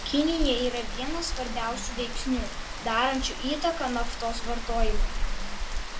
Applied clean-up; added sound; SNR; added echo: none; Rain; -1 dB; reverberation time 0.2 s.